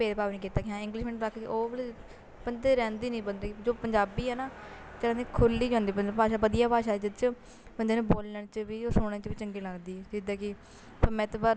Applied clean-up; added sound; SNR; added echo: none; none; none; none.